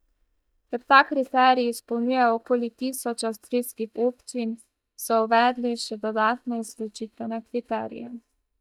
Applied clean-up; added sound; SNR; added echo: neural mask model DeepFilterNet 3.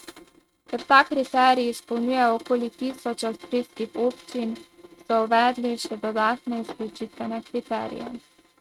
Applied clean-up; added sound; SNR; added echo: neural mask model RNNoise.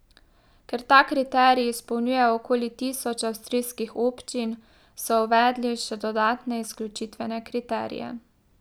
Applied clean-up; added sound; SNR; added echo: none; none; none; none.